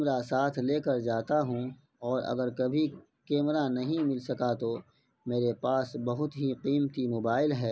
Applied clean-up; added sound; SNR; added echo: none; none; none; none.